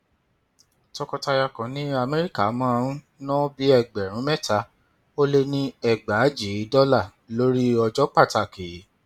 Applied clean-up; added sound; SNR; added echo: none; none; none; none.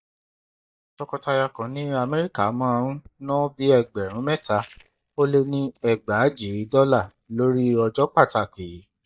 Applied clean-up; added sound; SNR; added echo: neural mask model DeepFilterNet 3.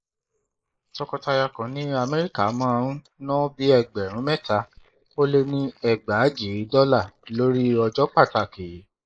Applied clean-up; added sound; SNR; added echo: neural mask model Resemble Enhance denoiser.